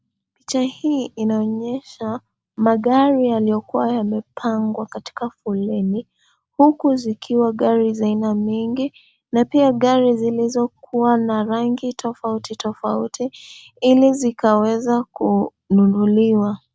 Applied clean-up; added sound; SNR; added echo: none; none; none; none.